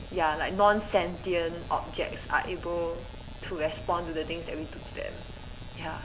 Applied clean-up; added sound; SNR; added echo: none; Boat, Water vehicle; 11 dB; none.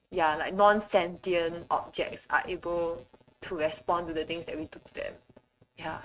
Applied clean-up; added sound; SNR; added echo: neural mask model RNNoise.